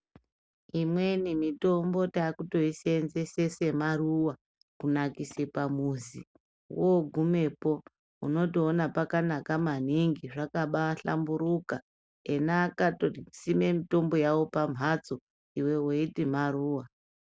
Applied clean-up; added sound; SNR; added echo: none; none; none; none.